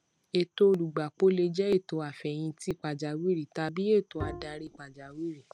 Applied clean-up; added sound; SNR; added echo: none; Bowed string instrument; 12 dB; none.